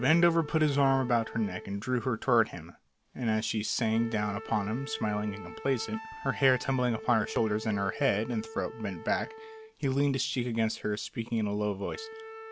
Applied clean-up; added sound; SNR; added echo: none; Wind instrument, woodwind instrument; 16 dB; none.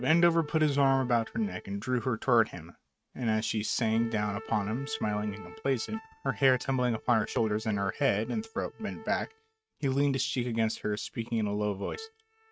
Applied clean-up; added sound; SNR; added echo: neural mask model RNNoise.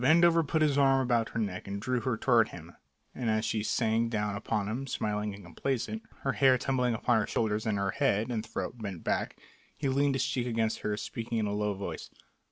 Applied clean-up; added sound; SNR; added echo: none; none; none; none.